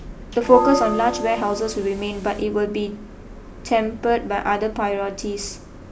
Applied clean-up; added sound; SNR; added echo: none; Bell; 5 dB; none.